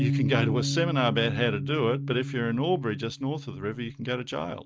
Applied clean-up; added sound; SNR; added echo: neural mask model RNNoise.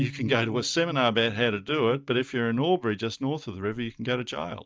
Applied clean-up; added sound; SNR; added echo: neural mask model DeepFilterNet 3.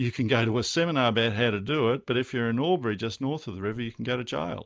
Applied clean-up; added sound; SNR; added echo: neural mask model Resemble Enhance denoiser.